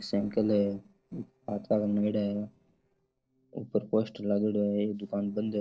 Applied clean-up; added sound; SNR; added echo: neural separator model SepFormer DNS4.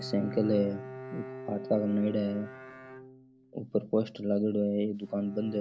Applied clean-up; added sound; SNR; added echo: none; Bowed string instrument; 13 dB; none.